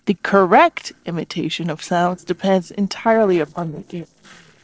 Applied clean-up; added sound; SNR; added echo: neural separator model SepFormer DNS4.